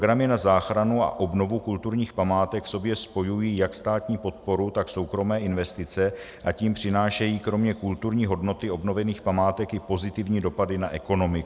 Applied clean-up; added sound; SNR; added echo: none; none; none; none.